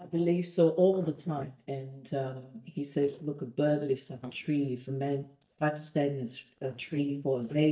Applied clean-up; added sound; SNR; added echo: neural mask model DeepFilterNet 3.